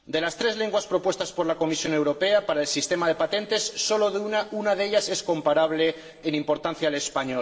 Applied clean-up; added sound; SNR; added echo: none; none; none; reverberation time 1.8 s.